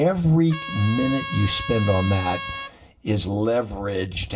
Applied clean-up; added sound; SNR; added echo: none; Trumpet; 9 dB; reverberation time 0.2 s.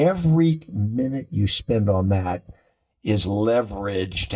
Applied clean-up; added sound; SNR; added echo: neural mask model DeepFilterNet 3.